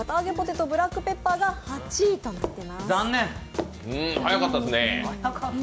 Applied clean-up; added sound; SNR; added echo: none; none; none; none.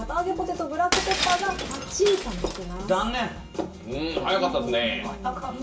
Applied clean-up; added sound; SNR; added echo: none; Shatter; 5 dB; reverberation time 0.2 s.